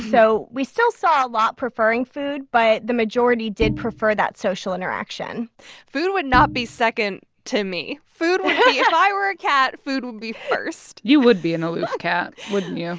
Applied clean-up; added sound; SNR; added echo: none; Bowed string instrument; 9 dB; none.